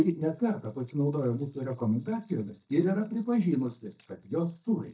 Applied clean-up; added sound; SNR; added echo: neural mask model DeepFilterNet 3.